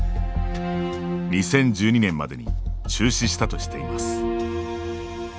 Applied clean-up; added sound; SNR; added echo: none; none; none; none.